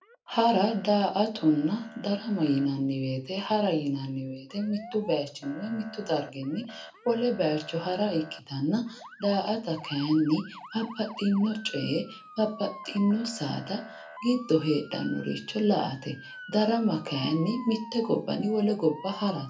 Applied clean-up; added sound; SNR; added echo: none; Motor vehicle (road) / Siren; 19 dB; reverberation time 0.3 s.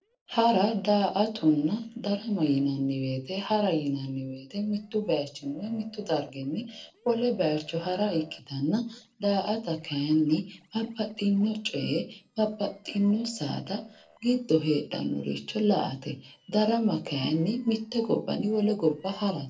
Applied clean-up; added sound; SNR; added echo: neural separator model SepFormer DNS4.